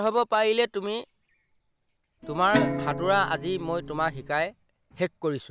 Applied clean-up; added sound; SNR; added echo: none; Guitar; 4 dB; none.